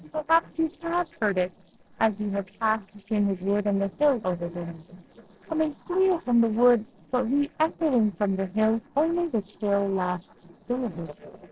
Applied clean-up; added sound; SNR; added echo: neural separator model SepFormer DNS4.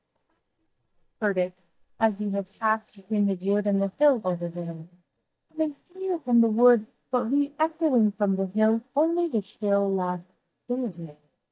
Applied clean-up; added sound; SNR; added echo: neural mask model DeepFilterNet 3.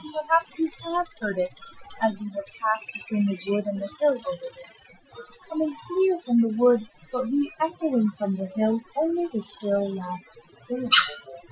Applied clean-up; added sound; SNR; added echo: classical method Wiener filter.